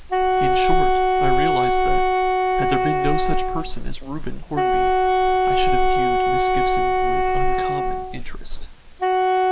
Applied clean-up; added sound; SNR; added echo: none; Wind instrument, woodwind instrument; -4 dB; none.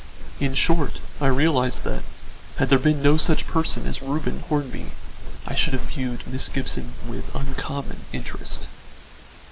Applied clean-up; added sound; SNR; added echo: none; none; none; none.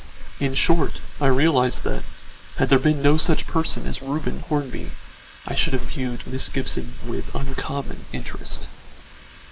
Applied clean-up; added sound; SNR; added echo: neural mask model Resemble Enhance denoiser.